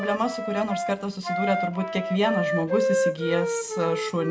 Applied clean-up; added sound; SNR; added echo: none; Wind instrument, woodwind instrument; 1 dB; reverberation time 0.4 s.